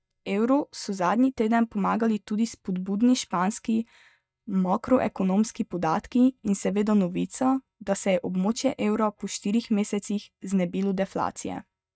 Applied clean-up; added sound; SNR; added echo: neural mask model DeepFilterNet 3.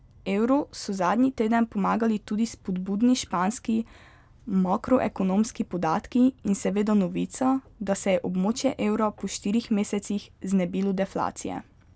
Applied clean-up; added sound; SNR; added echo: none; none; none; none.